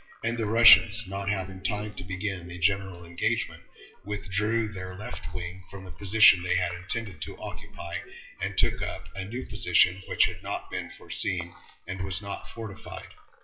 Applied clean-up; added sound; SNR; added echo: classical method WPE with log-MMSE.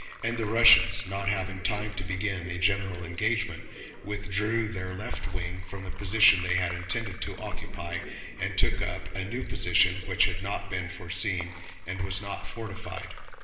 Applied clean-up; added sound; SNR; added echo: none; Sink (filling or washing); 20 dB; reverberation time 1.0 s.